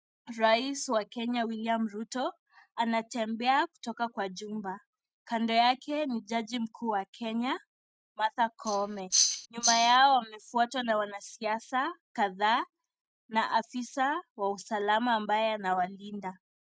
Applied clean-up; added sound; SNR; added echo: neural mask model RNNoise.